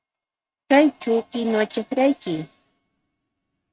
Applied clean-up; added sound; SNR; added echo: neural mask model RNNoise.